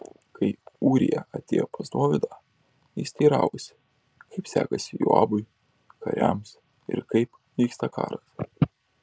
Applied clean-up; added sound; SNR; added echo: none; none; none; none.